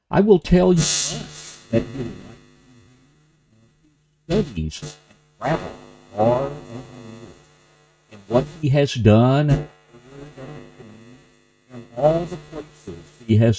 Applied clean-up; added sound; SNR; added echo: neural mask model RNNoise.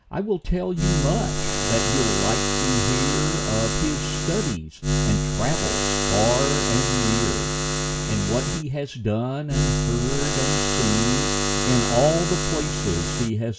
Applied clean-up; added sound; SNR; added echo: none; Buzz; -3 dB; none.